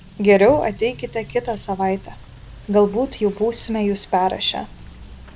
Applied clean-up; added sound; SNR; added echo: none; Motor vehicle (road) / Rain; 18 dB; none.